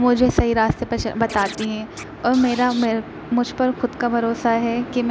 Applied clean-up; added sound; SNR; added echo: none; Scratching (performance technique); 19 dB; none.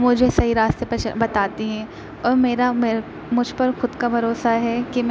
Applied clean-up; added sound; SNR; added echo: none; none; none; none.